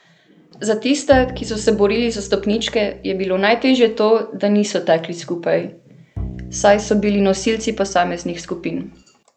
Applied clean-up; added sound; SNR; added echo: none; Bowed string instrument; 15 dB; none.